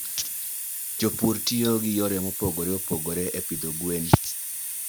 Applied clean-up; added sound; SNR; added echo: none; Hiss; 5 dB; none.